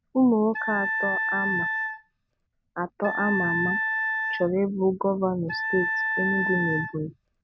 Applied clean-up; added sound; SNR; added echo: none; Wind instrument, woodwind instrument; 2 dB; none.